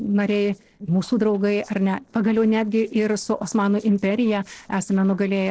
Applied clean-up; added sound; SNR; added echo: neural separator model SepFormer DNS4.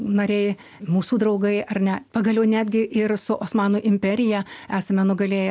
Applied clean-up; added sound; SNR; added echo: none; none; none; none.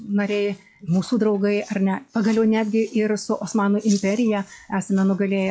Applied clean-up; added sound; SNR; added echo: classical method log-MMSE.